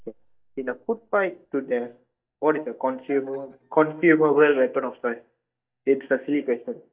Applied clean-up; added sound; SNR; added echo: neural mask model DeepFilterNet 3.